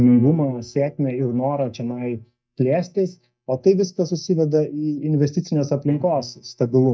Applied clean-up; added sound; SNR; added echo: neural mask model DeepFilterNet 3.